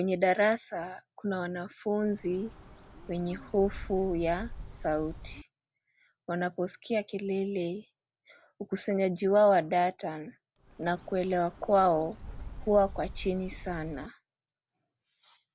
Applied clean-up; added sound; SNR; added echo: none; Bird; 13 dB; none.